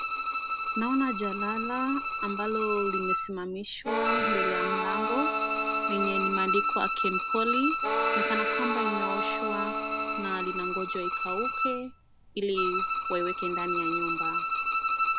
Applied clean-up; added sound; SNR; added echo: none; Harmonica + Bowed string instrument; -4 dB; none.